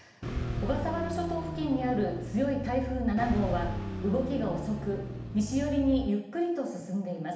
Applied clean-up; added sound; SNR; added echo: none; Car; 4 dB; reverberation time 0.8 s.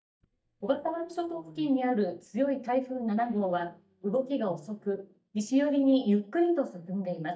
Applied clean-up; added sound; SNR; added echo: neural mask model DeepFilterNet 3.